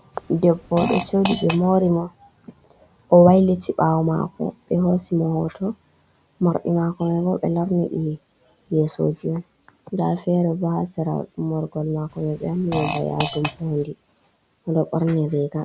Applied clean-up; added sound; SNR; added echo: none; Fart; 9 dB; none.